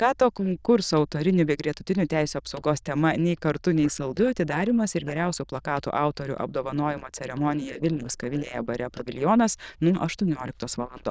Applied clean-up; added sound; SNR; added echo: neural diffusion model UNIVERSE++.